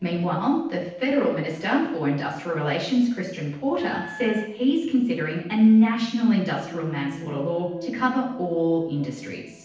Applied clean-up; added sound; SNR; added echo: neural separator model SepFormer DNS4.